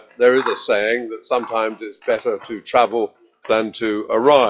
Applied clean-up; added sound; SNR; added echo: classical method WPE with log-MMSE.